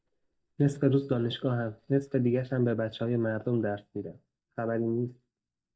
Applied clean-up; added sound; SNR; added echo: neural mask model DeepFilterNet 3.